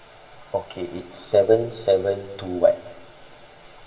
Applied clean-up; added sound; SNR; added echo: none; none; none; reverberation time 1.3 s.